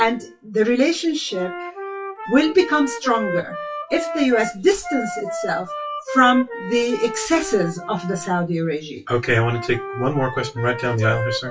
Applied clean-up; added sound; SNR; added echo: classical method WPE with log-MMSE.